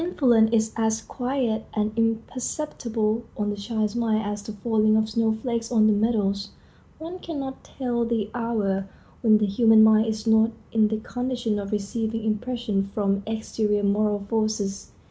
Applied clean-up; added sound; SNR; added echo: none; none; none; none.